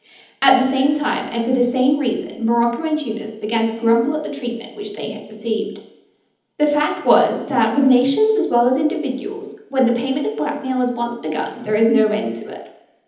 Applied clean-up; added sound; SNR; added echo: none; none; none; reverberation time 1.3 s.